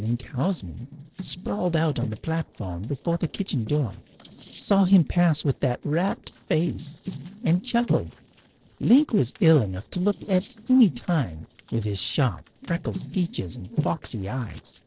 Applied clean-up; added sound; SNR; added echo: neural separator model SepFormer DNS4.